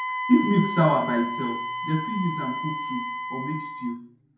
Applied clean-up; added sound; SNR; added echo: none; Wind instrument, woodwind instrument; 6 dB; reverberation time 0.6 s.